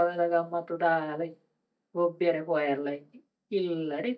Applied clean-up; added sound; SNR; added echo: neural mask model DeepFilterNet 3.